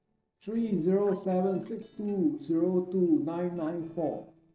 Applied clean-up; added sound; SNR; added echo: neural separator model SepFormer DNS4.